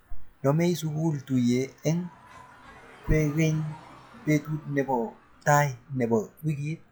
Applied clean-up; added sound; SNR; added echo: classical method log-MMSE.